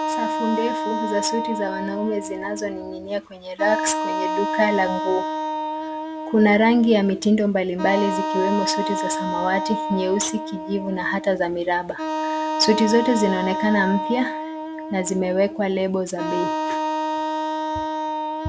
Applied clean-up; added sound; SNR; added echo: none; Wind instrument, woodwind instrument; 4 dB; none.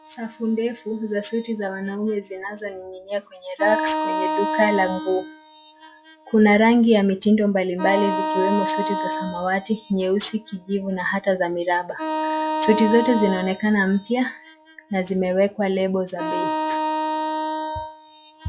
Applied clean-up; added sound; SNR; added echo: classical method log-MMSE.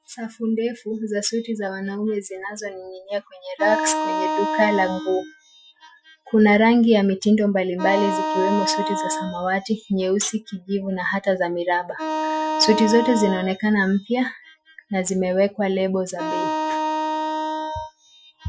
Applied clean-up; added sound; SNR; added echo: classical method Wiener filter.